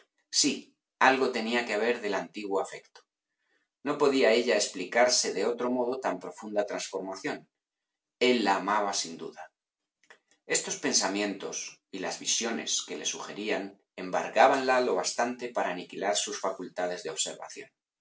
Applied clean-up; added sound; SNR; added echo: none; none; none; none.